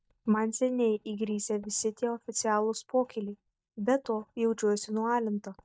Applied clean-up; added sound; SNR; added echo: neural mask model DeepFilterNet 3.